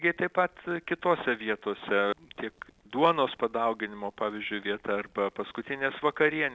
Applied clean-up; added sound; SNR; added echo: none; none; none; none.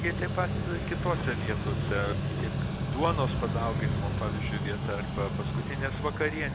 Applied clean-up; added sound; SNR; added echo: none; Mechanical fan; -3 dB; none.